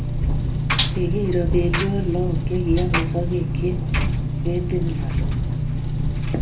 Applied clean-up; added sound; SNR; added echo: none; Engine; -5 dB; reverberation time 0.3 s.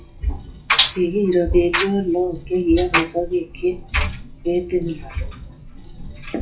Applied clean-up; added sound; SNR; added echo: classical method WPE with log-MMSE.